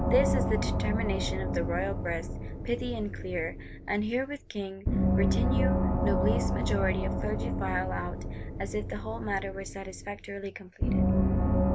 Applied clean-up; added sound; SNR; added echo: none; Gong; -5 dB; none.